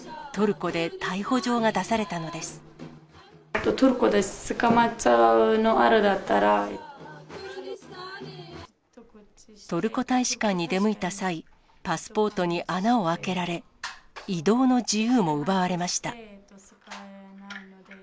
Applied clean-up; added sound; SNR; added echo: none; none; none; none.